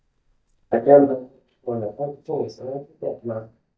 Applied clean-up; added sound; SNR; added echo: neural mask model DeepFilterNet 3.